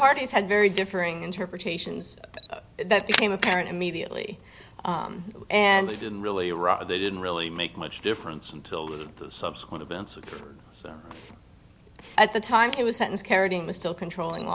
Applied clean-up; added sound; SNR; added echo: none; Camera; 13 dB; none.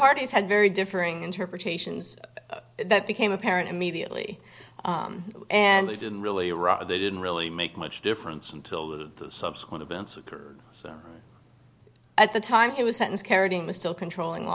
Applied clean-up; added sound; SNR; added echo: none; none; none; none.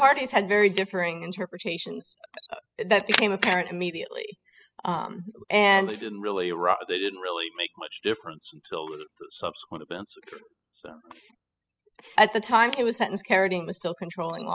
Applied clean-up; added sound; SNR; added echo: classical method spectral subtraction.